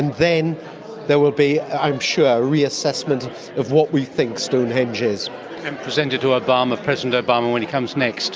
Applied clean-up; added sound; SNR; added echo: none; none; none; none.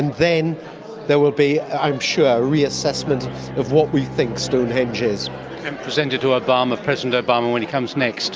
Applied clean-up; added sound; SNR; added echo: none; Bowed string instrument; 16 dB; none.